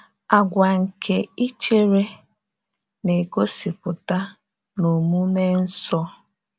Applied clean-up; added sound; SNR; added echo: none; none; none; none.